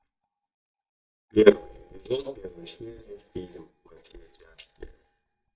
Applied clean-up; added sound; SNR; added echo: neural mask model DeepFilterNet 3.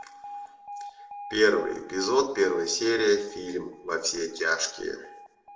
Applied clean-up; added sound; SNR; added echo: none; Alarm; 17 dB; reverberation time 0.5 s.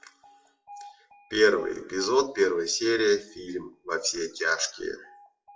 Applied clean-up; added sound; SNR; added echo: classical method WPE with log-MMSE.